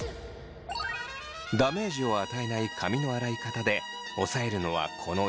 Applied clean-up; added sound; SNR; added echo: none; none; none; none.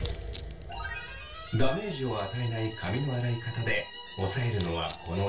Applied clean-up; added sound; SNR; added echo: none; Crushing; 20 dB; reverberation time 0.2 s.